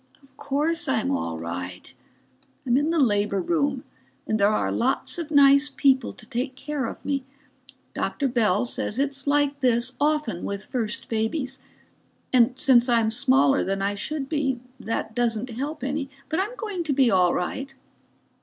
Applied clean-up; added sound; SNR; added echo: none; none; none; none.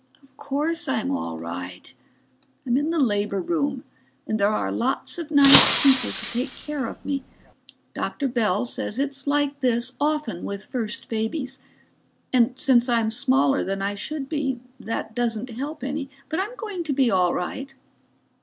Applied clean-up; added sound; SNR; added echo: none; Shatter; 1 dB; none.